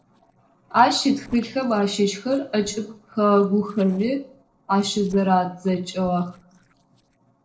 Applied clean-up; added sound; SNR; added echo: neural separator model SepFormer DNS4.